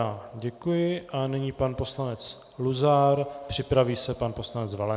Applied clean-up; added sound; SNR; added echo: none; none; none; none.